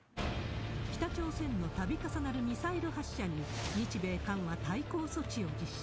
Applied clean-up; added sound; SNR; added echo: none; none; none; none.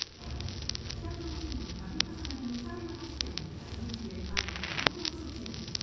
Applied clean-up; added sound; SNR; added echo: none; Crackle; 0 dB; reverberation time 1.3 s.